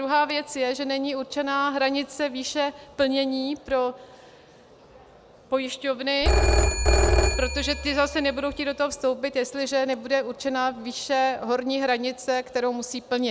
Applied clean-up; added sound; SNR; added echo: none; Telephone; -3 dB; none.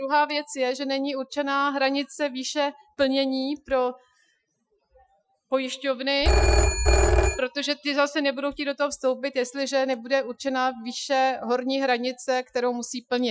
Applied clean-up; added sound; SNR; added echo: classical method Wiener filter.